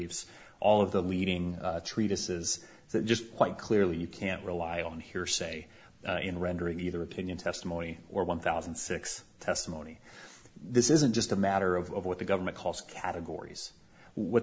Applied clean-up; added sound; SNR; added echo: none; none; none; none.